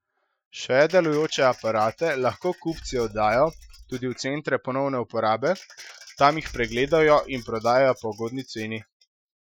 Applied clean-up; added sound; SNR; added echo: classical method Wiener filter.